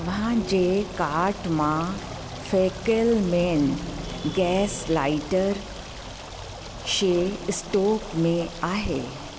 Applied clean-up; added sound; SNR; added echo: none; Stream; 15 dB; none.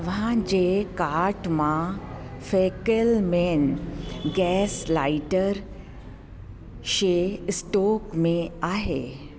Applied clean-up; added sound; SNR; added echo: none; none; none; none.